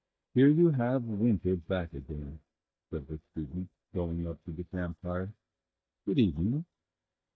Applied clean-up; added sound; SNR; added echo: neural mask model DeepFilterNet 3.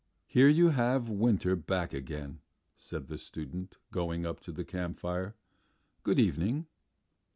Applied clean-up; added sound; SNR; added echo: none; none; none; none.